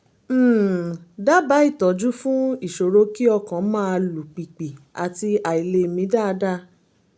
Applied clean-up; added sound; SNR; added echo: none; none; none; none.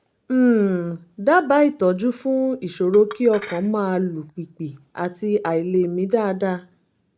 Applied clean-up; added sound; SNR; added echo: neural mask model DeepFilterNet 3.